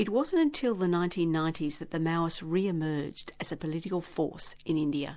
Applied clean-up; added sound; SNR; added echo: none; none; none; none.